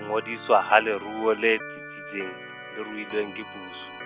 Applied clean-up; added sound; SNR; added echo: none; Organ; 13 dB; none.